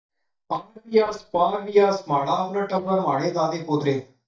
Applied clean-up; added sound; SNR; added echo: neural mask model DeepFilterNet 3.